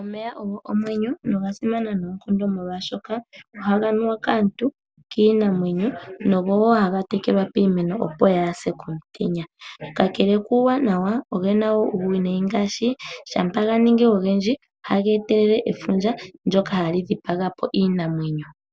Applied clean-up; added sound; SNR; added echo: none; none; none; none.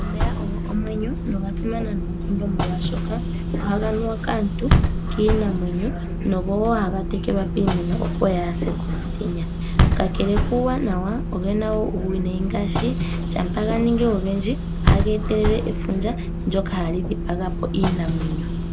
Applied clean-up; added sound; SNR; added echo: none; Bus / Engine; -2 dB; none.